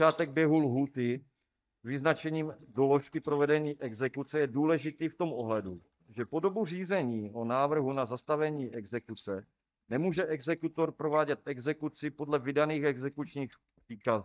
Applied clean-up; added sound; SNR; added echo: neural mask model DeepFilterNet 3.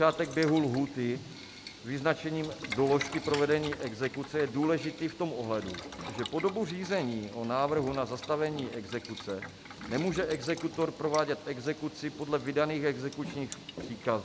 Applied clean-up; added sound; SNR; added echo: none; Boiling; 12 dB; none.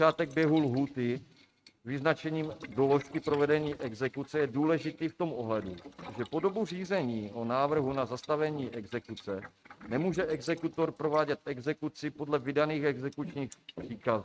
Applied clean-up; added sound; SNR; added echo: neural mask model RNNoise.